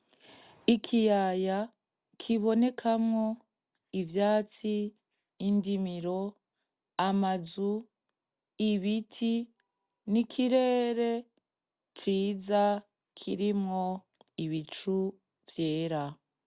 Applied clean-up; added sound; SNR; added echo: none; none; none; none.